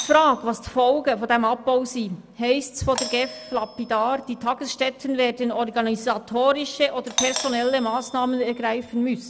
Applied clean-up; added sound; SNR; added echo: none; Doorbell; 14 dB; none.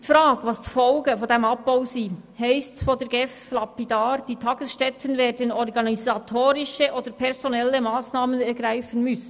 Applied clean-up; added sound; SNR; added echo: none; none; none; none.